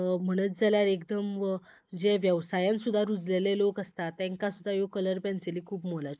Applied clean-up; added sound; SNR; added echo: neural mask model Resemble Enhance denoiser.